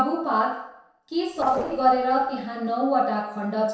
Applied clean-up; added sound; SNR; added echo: neural separator model SepFormer DNS4.